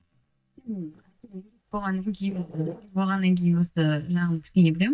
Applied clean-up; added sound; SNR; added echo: neural mask model DeepFilterNet 3.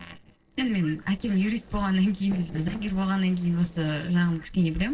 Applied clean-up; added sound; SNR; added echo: neural separator model SepFormer DNS4.